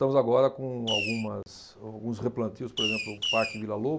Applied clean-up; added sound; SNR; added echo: none; Fireworks; 2 dB; none.